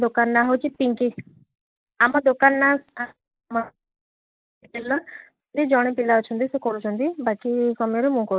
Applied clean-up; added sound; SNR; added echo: neural mask model Resemble Enhance denoiser.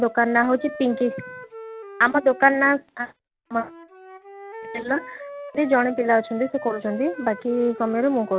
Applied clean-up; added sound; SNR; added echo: none; Wind instrument, woodwind instrument; 15 dB; none.